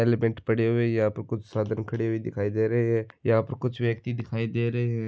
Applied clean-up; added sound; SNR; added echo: none; none; none; none.